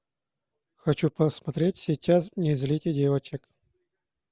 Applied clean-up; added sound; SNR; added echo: none; none; none; none.